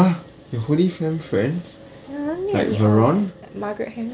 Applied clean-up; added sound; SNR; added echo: none; none; none; none.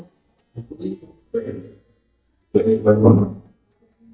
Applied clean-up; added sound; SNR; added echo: neural mask model DeepFilterNet 3.